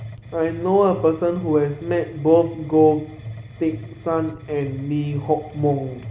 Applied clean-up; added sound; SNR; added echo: none; Mechanisms; 14 dB; none.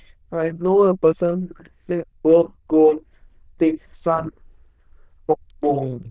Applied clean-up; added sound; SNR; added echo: neural diffusion model UNIVERSE++.